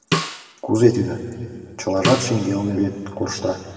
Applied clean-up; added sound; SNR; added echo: none; Snare drum; 7 dB; reverberation time 2.2 s.